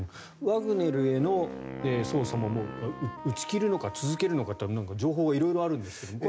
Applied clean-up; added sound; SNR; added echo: none; Wind instrument, woodwind instrument + Wind instrument, woodwind instrument; 10 dB; none.